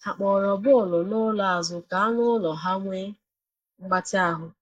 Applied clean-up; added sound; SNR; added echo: neural mask model Resemble Enhance denoiser.